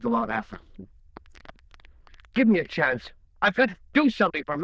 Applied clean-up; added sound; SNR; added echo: neural diffusion model UNIVERSE++.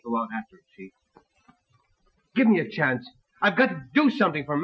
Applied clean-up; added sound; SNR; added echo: classical method Wiener filter.